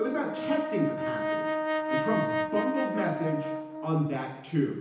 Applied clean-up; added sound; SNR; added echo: none; Brass instrument; 1 dB; reverberation time 0.9 s.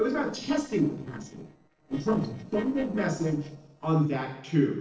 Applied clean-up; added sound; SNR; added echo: neural separator model SepFormer DNS4.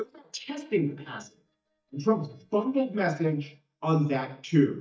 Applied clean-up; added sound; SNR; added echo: neural mask model DeepFilterNet 3.